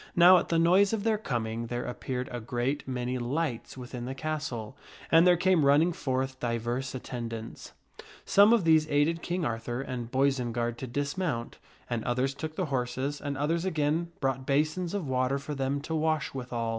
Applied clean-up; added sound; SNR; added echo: none; none; none; none.